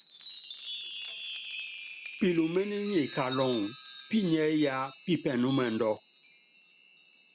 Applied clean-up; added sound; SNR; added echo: none; Chime; 1 dB; none.